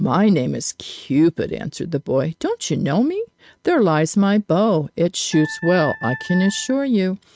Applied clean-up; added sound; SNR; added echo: neural mask model RNNoise.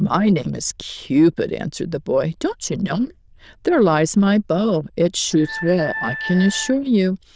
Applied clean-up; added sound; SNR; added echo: neural diffusion model UNIVERSE++.